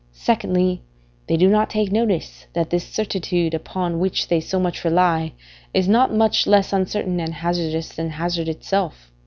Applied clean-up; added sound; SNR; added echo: none; none; none; none.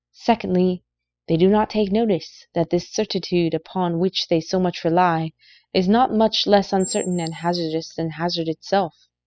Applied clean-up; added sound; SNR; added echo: classical method spectral subtraction.